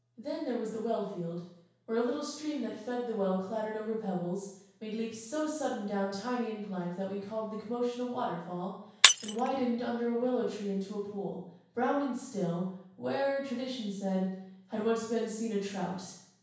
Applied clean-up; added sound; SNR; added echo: none; Shatter; -1 dB; reverberation time 0.7 s.